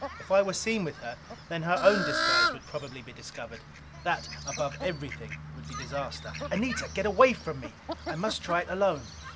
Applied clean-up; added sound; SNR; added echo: none; Fowl; 5 dB; none.